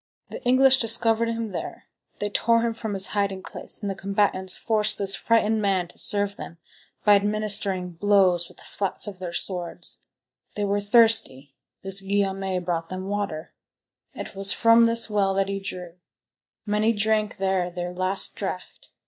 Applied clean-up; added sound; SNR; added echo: neural mask model DeepFilterNet 3.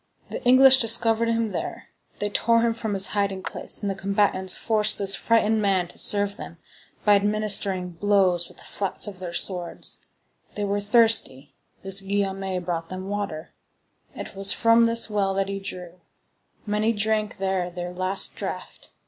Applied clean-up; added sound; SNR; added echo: none; Clapping; 17 dB; none.